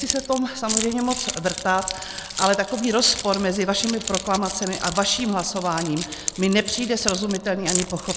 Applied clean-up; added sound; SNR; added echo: none; Keys jangling; 7 dB; none.